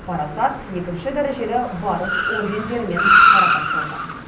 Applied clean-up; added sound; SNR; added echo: none; Car; -5 dB; reverberation time 0.6 s.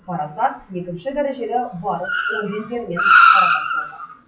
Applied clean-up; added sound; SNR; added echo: classical method WPE with log-MMSE.